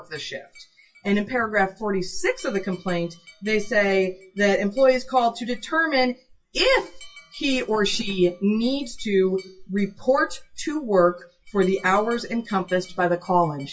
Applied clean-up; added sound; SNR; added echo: classical method WPE with log-MMSE.